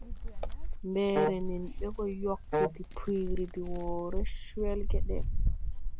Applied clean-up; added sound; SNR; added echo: none; Wind + Wind instrument, woodwind instrument; -4 dB; none.